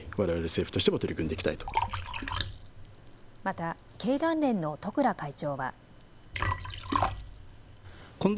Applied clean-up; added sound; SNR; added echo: none; Liquid; 5 dB; none.